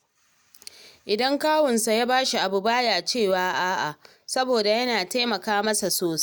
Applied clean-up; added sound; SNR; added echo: none; none; none; none.